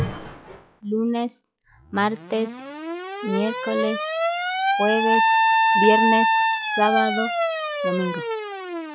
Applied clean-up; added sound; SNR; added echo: classical method log-MMSE.